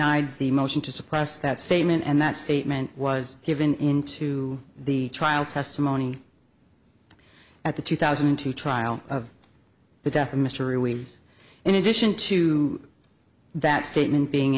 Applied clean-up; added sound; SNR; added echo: none; none; none; none.